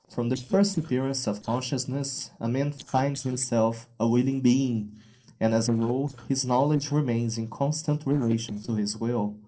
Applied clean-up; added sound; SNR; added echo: neural separator model SepFormer DNS4.